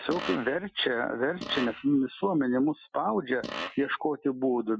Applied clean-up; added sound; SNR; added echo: classical method Wiener filter.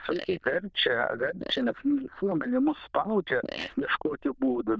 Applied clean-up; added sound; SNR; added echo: neural diffusion model UNIVERSE++.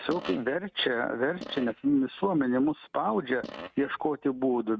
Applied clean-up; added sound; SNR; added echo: neural mask model RNNoise.